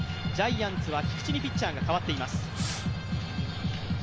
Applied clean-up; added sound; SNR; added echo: none; Fireworks; 15 dB; none.